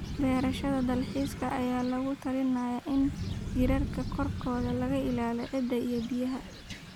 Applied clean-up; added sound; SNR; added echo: none; Thunder / Rain; 6 dB; none.